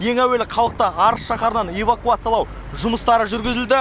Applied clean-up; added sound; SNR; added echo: none; none; none; none.